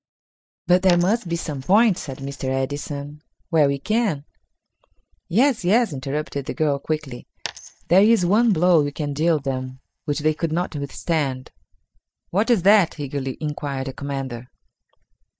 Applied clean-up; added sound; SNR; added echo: neural mask model DeepFilterNet 3.